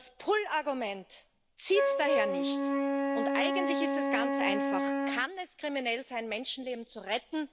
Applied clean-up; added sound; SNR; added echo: none; Wind instrument, woodwind instrument; -1 dB; none.